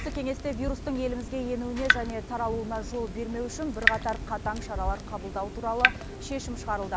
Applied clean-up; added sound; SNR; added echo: none; Drip / Water tap, faucet; 0 dB; none.